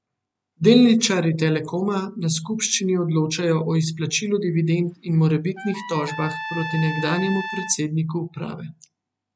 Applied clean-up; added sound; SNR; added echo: none; Trumpet; 11 dB; none.